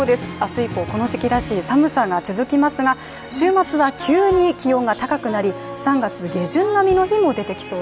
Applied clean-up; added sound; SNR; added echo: none; none; none; none.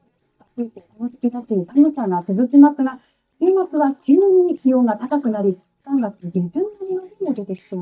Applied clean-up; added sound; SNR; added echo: neural mask model DeepFilterNet 3.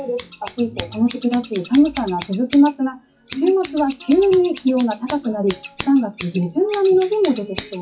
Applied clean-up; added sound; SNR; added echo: classical method WPE with log-MMSE.